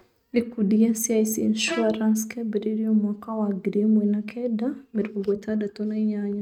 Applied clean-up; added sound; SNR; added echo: neural mask model RNNoise.